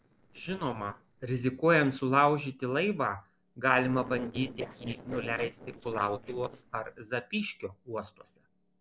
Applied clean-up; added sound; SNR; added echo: neural separator model SepFormer DNS4.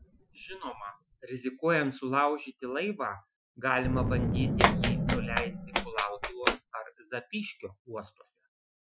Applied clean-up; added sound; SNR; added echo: classical method Wiener filter.